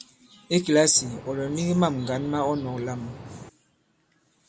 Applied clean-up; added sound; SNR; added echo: none; Boat, Water vehicle; 15 dB; none.